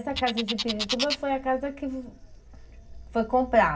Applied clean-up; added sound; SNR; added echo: none; Bird; 9 dB; reverberation time 0.4 s.